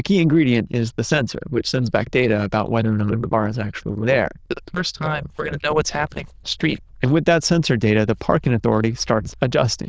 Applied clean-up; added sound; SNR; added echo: neural diffusion model UNIVERSE++.